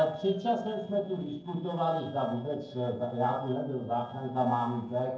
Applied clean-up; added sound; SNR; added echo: neural separator model SepFormer DNS4.